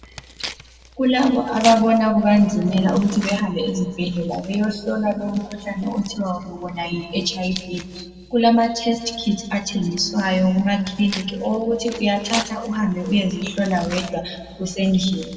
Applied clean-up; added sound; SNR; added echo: none; Tearing; 16 dB; reverberation time 1.5 s.